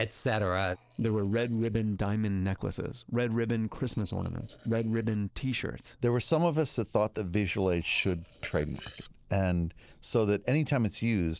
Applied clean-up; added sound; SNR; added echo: neural separator model SepFormer DNS4.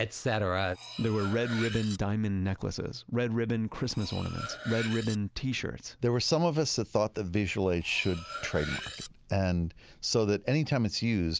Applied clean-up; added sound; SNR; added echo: none; Cutlery, silverware; 12 dB; none.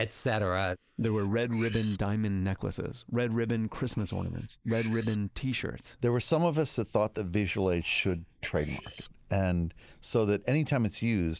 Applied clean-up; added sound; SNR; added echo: neural mask model Resemble Enhance denoiser.